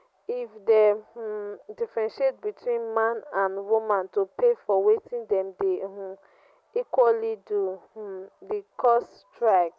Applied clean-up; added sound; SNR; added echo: none; none; none; none.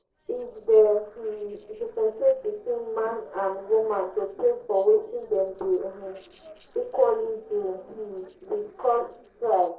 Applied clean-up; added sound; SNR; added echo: neural separator model SepFormer DNS4.